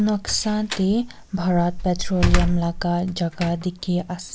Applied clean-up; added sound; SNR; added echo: none; Slam; 4 dB; none.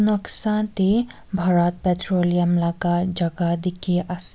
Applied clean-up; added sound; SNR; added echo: none; none; none; none.